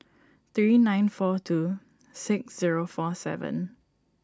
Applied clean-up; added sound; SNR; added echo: none; none; none; none.